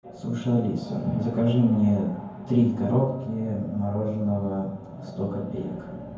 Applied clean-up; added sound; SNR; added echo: none; none; none; reverberation time 0.9 s.